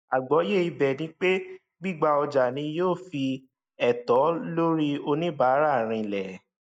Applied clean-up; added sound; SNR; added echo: neural mask model Resemble Enhance denoiser.